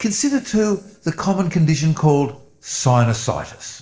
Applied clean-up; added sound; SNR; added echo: neural separator model SepFormer DNS4.